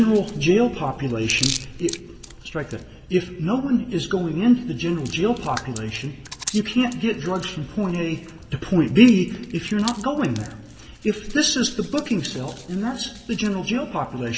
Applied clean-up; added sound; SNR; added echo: none; Hands; 16 dB; reverberation time 1.3 s.